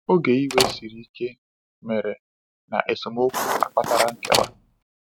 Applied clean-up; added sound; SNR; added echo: none; Slam + Writing; 1 dB; none.